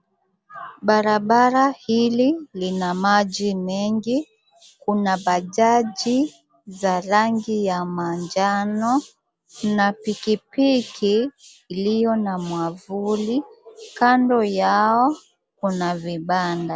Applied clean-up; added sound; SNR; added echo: none; none; none; none.